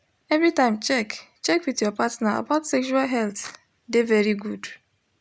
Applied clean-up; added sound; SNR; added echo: none; none; none; none.